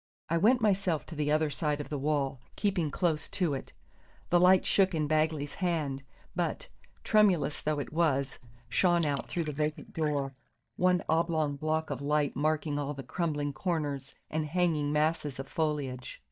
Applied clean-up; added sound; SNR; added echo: neural mask model DeepFilterNet 3.